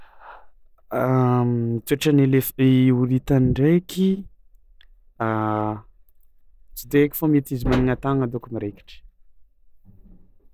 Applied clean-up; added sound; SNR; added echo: none; none; none; none.